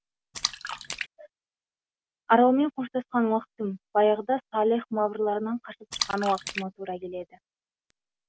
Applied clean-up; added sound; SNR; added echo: none; Splash, splatter; 10 dB; none.